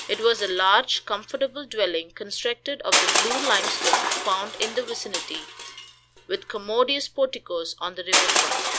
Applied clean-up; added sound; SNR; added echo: none; Crushing; 1 dB; none.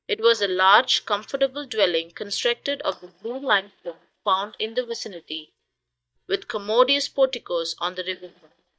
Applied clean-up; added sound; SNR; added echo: neural mask model DeepFilterNet 3.